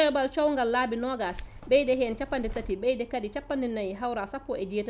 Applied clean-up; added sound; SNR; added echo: none; Keys jangling; 12 dB; none.